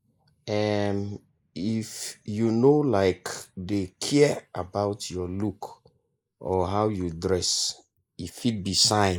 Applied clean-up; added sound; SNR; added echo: neural mask model Resemble Enhance denoiser.